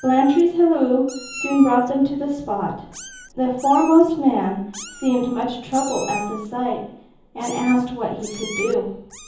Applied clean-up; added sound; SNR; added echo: none; Meow; 17 dB; reverberation time 0.7 s.